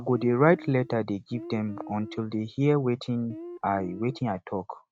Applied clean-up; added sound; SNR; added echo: neural mask model RNNoise.